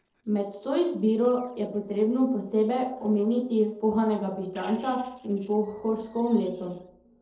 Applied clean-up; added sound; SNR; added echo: neural separator model SepFormer DNS4.